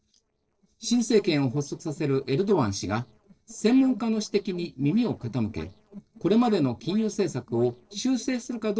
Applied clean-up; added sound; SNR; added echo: neural separator model SepFormer DNS4.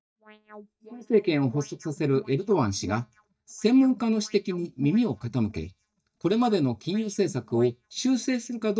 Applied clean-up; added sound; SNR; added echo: neural mask model DeepFilterNet 3.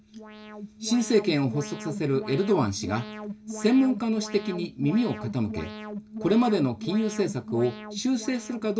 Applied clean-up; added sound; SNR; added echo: none; Alarm; 11 dB; reverberation time 0.2 s.